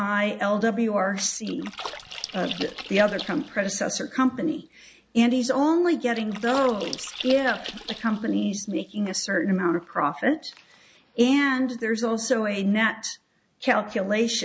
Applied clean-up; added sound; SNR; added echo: none; Splash, splatter; 15 dB; none.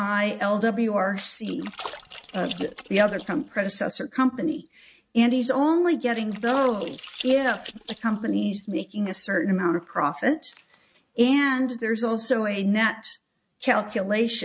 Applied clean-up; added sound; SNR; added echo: neural mask model RNNoise.